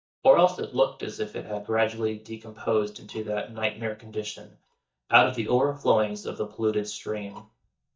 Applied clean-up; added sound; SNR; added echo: neural mask model DeepFilterNet 3.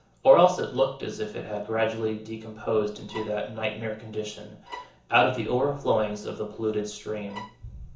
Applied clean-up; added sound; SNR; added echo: none; Bowed string instrument; 17 dB; reverberation time 0.7 s.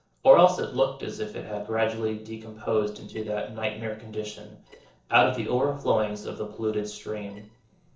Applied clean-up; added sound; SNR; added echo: neural separator model SepFormer DNS4.